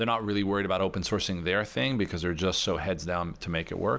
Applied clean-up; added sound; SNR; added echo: none; none; none; none.